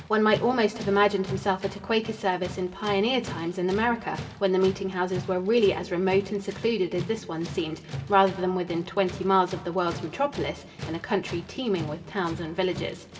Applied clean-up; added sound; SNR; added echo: none; Tools; 14 dB; reverberation time 2.9 s.